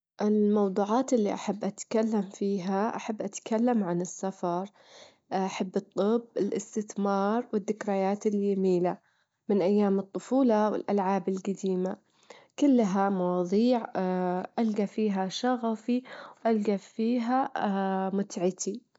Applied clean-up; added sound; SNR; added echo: none; none; none; none.